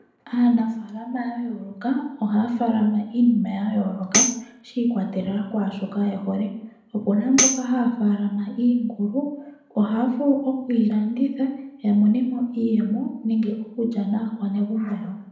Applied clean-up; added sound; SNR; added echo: none; Tambourine; 3 dB; reverberation time 0.7 s.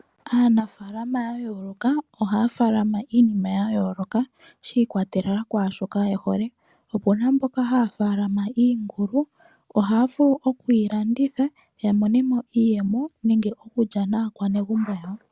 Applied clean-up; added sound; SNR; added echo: none; none; none; none.